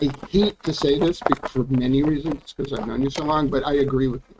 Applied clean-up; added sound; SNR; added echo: neural mask model RNNoise.